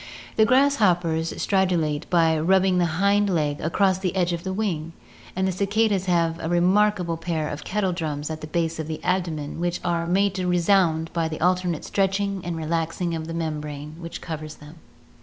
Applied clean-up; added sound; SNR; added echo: none; Wind instrument, woodwind instrument; 18 dB; none.